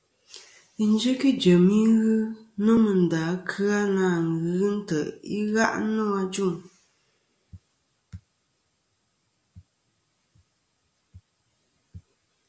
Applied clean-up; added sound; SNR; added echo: none; none; none; none.